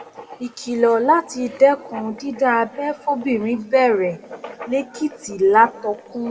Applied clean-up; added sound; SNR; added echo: none; Writing; 20 dB; reverberation time 1.3 s.